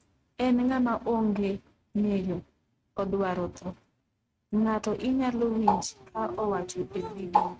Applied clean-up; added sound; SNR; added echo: neural mask model RNNoise.